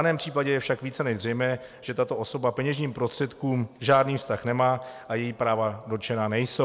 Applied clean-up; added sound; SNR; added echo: none; none; none; none.